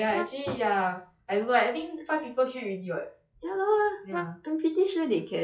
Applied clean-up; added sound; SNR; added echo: classical method log-MMSE.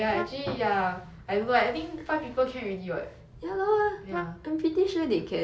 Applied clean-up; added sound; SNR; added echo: none; Brass instrument; 12 dB; none.